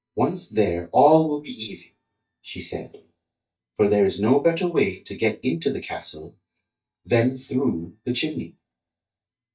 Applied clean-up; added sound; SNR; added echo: neural mask model DeepFilterNet 3.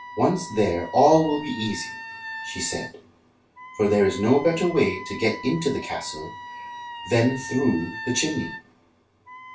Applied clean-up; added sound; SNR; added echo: none; Wind instrument, woodwind instrument; 14 dB; reverberation time 0.1 s.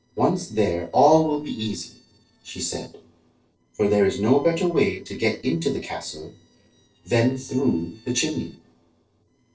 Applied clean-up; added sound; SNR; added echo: neural separator model SepFormer DNS4.